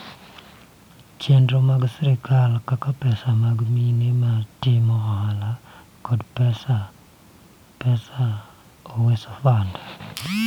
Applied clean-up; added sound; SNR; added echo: none; none; none; none.